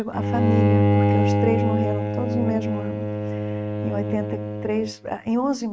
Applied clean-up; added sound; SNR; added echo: neural mask model RNNoise.